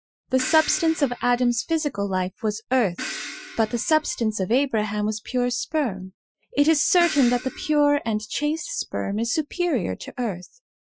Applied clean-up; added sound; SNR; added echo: classical method Wiener filter.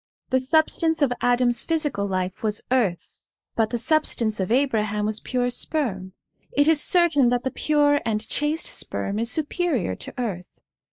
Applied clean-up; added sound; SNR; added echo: neural mask model Resemble Enhance denoiser.